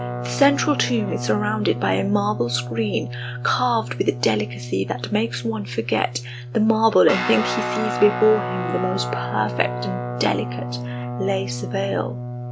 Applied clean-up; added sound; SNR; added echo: none; Guitar; 6 dB; none.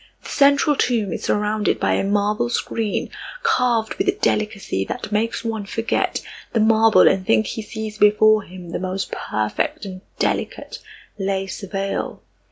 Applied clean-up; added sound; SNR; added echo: none; none; none; none.